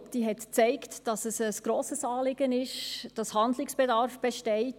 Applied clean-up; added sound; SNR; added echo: none; none; none; none.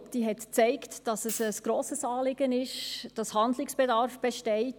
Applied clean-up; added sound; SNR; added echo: none; Hi-hat; 16 dB; none.